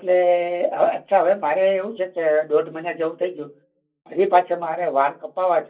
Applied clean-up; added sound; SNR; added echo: neural mask model DeepFilterNet 3.